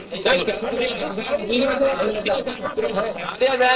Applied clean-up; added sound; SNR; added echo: neural separator model SepFormer DNS4.